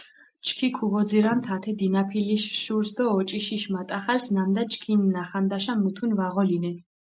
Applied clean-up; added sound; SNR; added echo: none; none; none; none.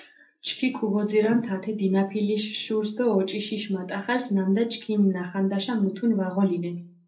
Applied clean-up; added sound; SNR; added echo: none; none; none; reverberation time 0.3 s.